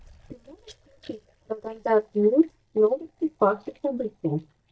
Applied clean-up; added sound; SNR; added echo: neural mask model DeepFilterNet 3.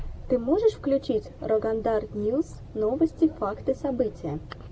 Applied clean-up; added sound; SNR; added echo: none; none; none; none.